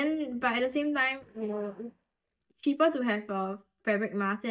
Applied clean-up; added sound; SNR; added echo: neural mask model DeepFilterNet 3.